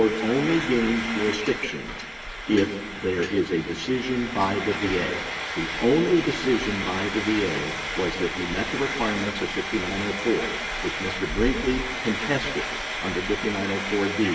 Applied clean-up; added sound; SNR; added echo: none; Frying (food); 5 dB; reverberation time 1.4 s.